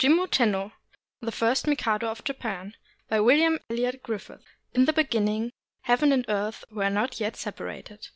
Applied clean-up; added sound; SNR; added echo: none; none; none; none.